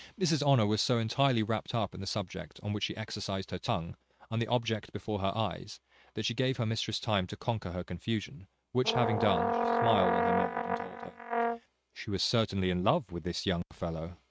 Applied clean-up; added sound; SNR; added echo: neural mask model RNNoise.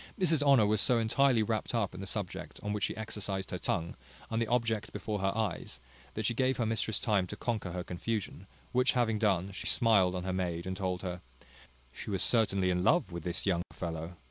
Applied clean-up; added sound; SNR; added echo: none; none; none; none.